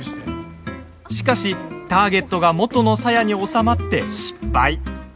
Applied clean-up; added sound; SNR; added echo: none; none; none; none.